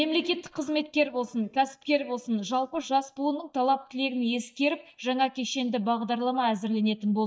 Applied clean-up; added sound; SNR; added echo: neural mask model DeepFilterNet 3.